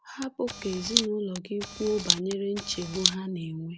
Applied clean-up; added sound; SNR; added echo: none; Camera; -1 dB; none.